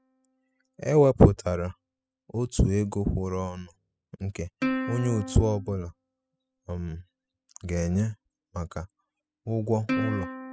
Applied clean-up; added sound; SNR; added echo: classical method spectral subtraction.